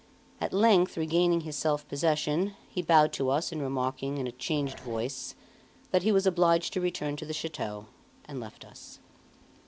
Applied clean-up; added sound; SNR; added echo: none; Growling; 20 dB; none.